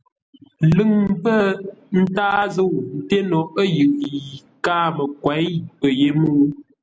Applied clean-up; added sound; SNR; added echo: none; none; none; none.